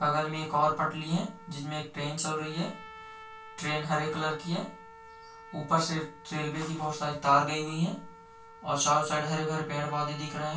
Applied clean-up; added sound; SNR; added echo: none; Trumpet; 19 dB; reverberation time 0.2 s.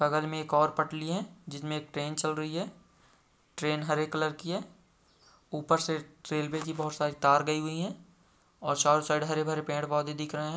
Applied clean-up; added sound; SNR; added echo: none; none; none; none.